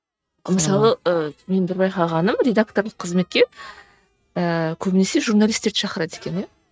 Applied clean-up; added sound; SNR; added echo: neural mask model RNNoise.